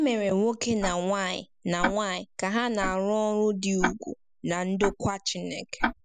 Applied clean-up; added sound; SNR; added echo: neural mask model Resemble Enhance denoiser.